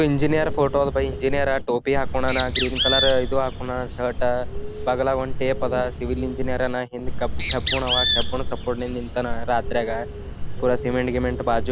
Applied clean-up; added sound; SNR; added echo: none; Bird; 0 dB; none.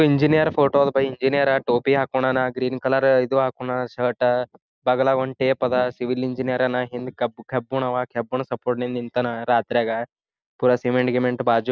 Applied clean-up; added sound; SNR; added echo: none; none; none; none.